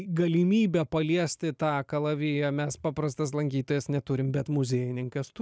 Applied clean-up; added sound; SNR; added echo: none; none; none; none.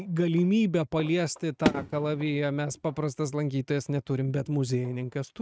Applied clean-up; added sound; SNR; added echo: neural mask model RNNoise.